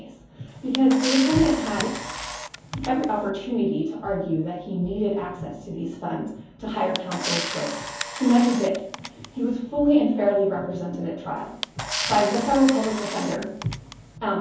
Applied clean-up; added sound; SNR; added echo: none; Camera; 9 dB; reverberation time 0.6 s.